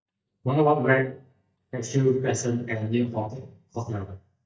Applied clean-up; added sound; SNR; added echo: neural mask model DeepFilterNet 3.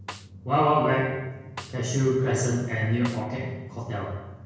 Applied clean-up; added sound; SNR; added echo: none; Snare drum; 18 dB; reverberation time 1.0 s.